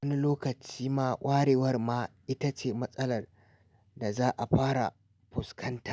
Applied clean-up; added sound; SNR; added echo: none; none; none; none.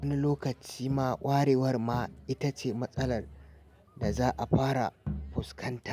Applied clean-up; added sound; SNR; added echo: none; Crowd; 12 dB; none.